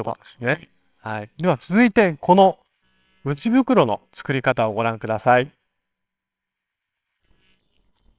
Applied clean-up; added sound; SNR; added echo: neural separator model SepFormer WHAMR!.